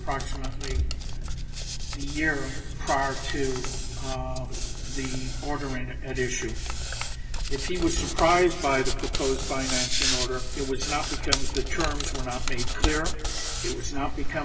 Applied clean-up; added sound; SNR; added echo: none; Hands; -2 dB; reverberation time 2.5 s.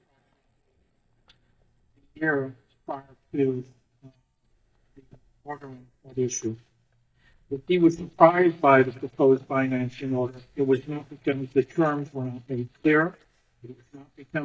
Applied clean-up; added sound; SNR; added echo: neural mask model DeepFilterNet 3.